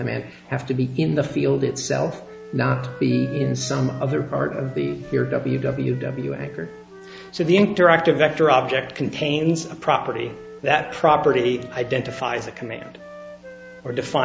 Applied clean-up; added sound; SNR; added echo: none; Wind instrument, woodwind instrument; 19 dB; none.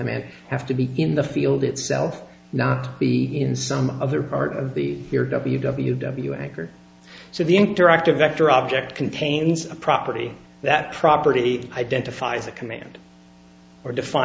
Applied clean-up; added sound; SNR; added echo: none; none; none; none.